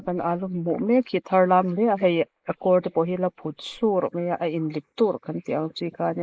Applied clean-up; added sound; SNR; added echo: neural mask model Resemble Enhance denoiser.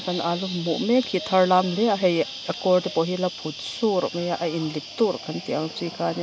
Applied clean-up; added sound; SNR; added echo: none; none; none; none.